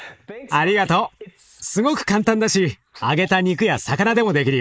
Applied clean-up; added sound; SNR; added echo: neural mask model Resemble Enhance denoiser.